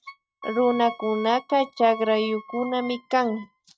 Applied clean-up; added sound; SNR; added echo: neural mask model RNNoise.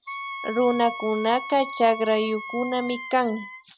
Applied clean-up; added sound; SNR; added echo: none; Wind instrument, woodwind instrument; 11 dB; none.